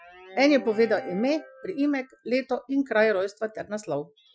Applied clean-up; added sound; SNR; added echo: classical method Wiener filter.